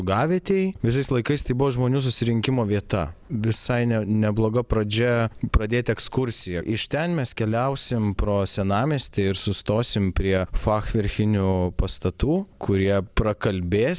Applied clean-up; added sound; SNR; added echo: none; none; none; none.